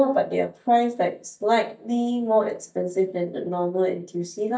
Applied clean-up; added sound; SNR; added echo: neural mask model DeepFilterNet 3.